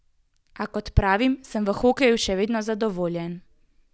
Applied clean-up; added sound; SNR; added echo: none; none; none; none.